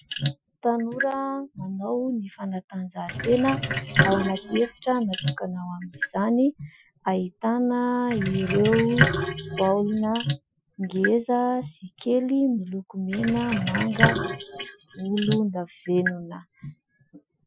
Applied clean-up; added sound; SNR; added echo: classical method Wiener filter.